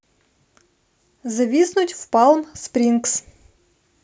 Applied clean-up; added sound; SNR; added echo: none; none; none; none.